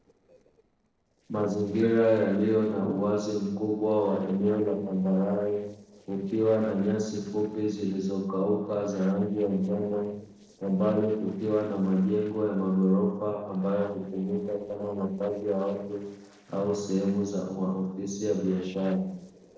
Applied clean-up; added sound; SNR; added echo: neural separator model SepFormer DNS4.